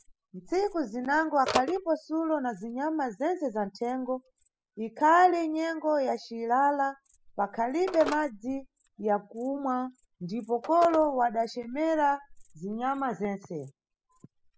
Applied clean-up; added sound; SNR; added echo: classical method spectral subtraction.